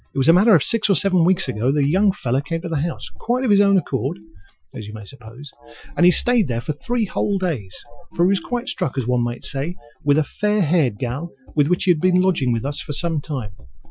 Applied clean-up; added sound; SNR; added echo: classical method Wiener filter.